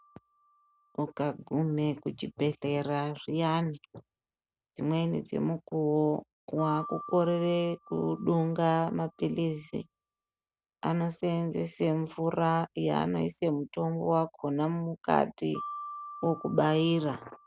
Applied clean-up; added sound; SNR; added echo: neural mask model RNNoise.